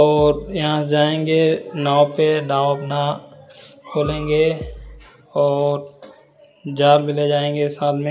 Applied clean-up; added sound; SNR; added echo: none; Bass drum; 15 dB; reverberation time 1.1 s.